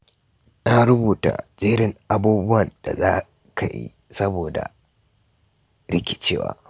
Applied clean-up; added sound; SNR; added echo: none; none; none; none.